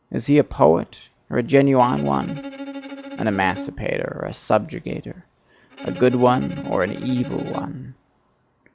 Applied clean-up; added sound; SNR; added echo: none; Bowed string instrument; 13 dB; none.